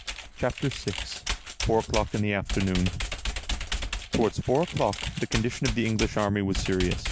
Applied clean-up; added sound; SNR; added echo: none; Computer keyboard; 5 dB; none.